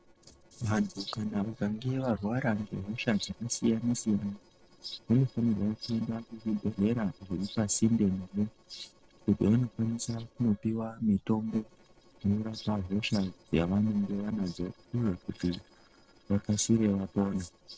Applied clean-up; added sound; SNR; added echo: neural separator model SepFormer DNS4.